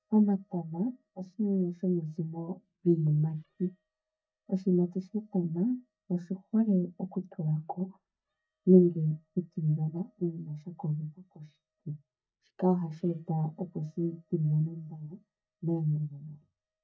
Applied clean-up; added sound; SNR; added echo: neural mask model DeepFilterNet 3.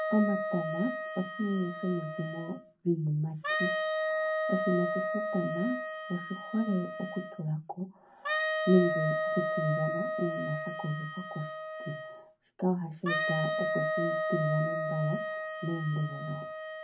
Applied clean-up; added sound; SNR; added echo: none; Wind instrument, woodwind instrument; 1 dB; reverberation time 0.3 s.